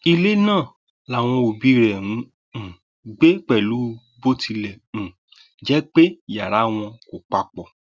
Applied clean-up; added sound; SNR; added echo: none; none; none; none.